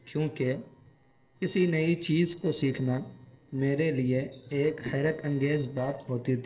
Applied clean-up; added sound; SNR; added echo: neural separator model SepFormer DNS4.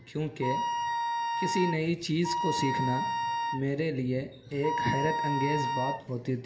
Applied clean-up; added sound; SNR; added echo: none; Wind instrument, woodwind instrument; 0 dB; reverberation time 2.4 s.